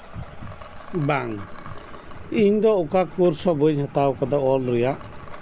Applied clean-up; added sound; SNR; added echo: none; Liquid; 16 dB; none.